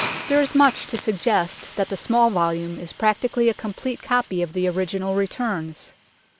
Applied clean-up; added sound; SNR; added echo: none; Hiss; 14 dB; none.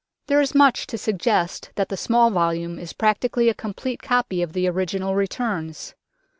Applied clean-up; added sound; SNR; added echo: none; none; none; none.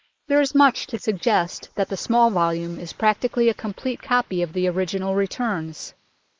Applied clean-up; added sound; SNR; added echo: neural mask model Resemble Enhance denoiser.